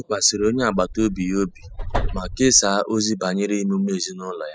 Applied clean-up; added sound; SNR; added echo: classical method spectral subtraction.